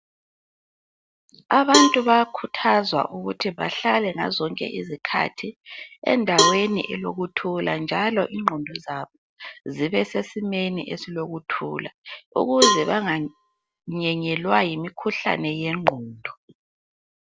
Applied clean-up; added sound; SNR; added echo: none; Cowbell; 2 dB; none.